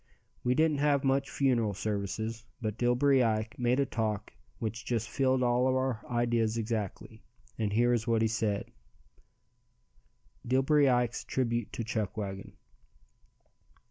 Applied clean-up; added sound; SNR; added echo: none; none; none; none.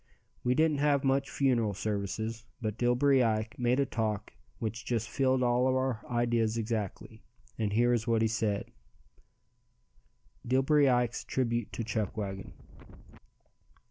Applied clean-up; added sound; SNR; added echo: none; Wind; 16 dB; none.